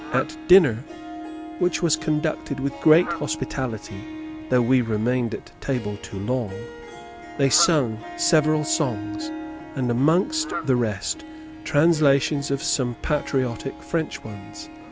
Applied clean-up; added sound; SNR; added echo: none; Harp + Fowl; 12 dB; none.